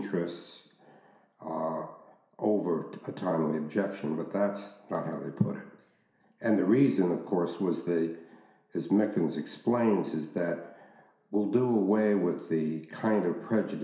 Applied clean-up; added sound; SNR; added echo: none; none; none; reverberation time 0.7 s.